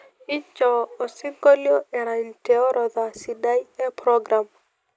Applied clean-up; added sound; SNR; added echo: none; none; none; none.